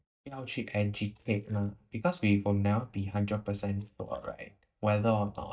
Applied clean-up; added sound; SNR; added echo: neural mask model DeepFilterNet 3.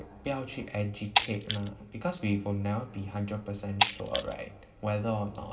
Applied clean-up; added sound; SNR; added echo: none; Shatter; 1 dB; reverberation time 1.7 s.